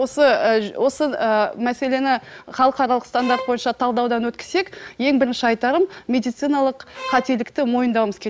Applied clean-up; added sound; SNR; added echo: none; Bowed string instrument; 12 dB; none.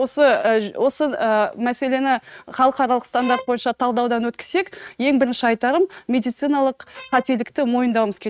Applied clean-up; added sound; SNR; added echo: neural mask model RNNoise.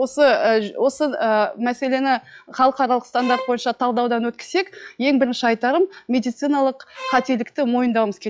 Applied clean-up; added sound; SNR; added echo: classical method log-MMSE.